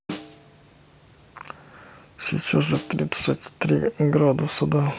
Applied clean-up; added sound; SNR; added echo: none; Snare drum; 18 dB; none.